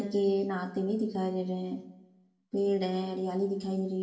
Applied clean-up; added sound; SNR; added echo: none; none; none; reverberation time 0.7 s.